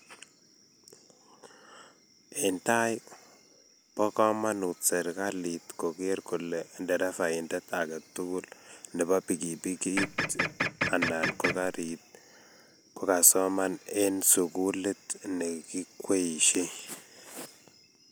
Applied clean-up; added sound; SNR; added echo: none; Printer; 1 dB; none.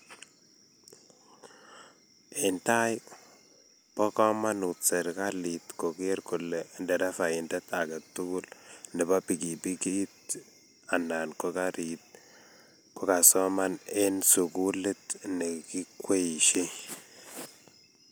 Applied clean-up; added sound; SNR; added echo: none; none; none; none.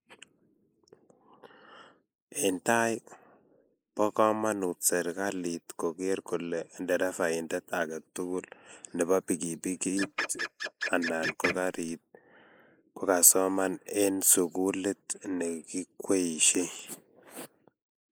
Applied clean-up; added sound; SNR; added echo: neural mask model Resemble Enhance denoiser.